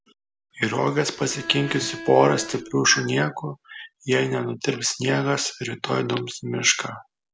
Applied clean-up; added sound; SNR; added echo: none; Bowed string instrument; 13 dB; none.